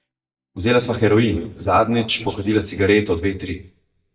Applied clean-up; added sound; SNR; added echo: neural mask model DeepFilterNet 3.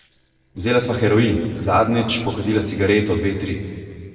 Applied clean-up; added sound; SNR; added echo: neural separator model SepFormer DNS4.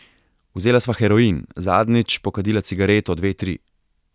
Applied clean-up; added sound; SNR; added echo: none; none; none; none.